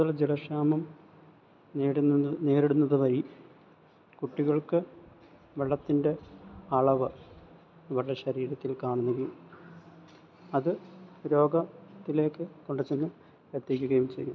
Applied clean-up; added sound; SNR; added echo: none; none; none; none.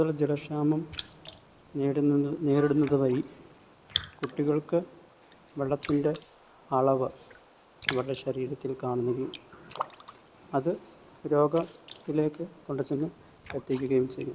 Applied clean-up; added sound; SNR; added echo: neural mask model Resemble Enhance denoiser.